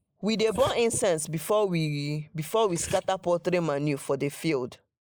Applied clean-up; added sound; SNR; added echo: neural mask model Resemble Enhance denoiser.